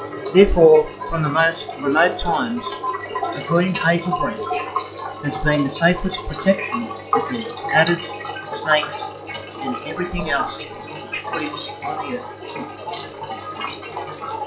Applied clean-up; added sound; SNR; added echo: classical method log-MMSE.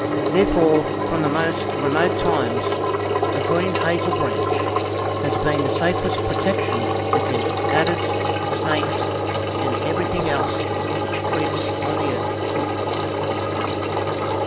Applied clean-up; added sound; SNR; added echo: none; Engine; -4 dB; none.